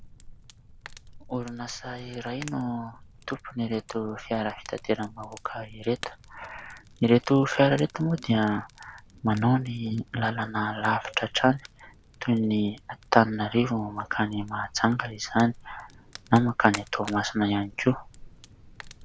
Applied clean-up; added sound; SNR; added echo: none; Fire; 20 dB; none.